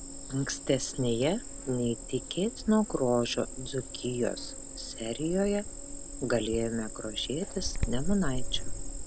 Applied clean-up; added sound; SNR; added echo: none; Cricket; 4 dB; none.